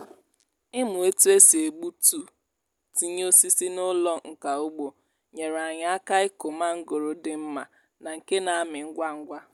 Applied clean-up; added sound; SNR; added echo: none; none; none; none.